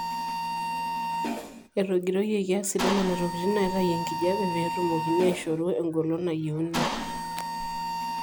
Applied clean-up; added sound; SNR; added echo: none; Mechanisms; 4 dB; none.